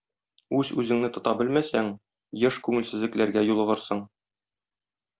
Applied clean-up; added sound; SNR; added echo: none; none; none; none.